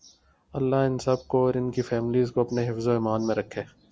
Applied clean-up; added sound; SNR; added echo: none; none; none; none.